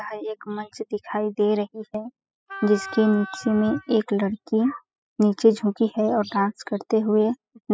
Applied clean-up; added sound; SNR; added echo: classical method spectral subtraction.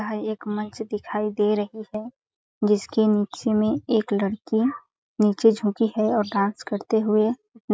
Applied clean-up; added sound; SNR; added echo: none; none; none; none.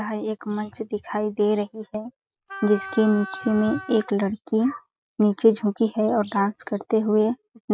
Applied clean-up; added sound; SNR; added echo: none; Wind instrument, woodwind instrument; 14 dB; none.